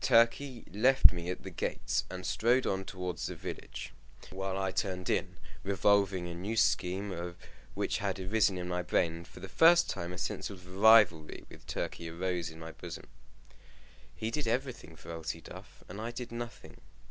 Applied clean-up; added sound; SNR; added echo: none; none; none; none.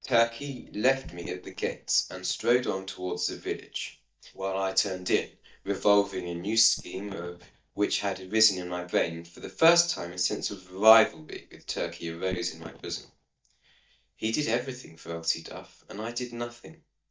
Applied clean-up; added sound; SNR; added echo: neural mask model DeepFilterNet 3.